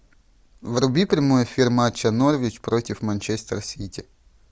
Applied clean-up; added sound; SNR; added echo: none; none; none; none.